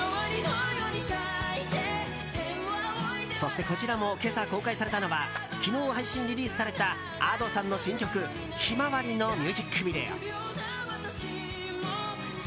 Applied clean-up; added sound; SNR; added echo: none; Clapping; 18 dB; none.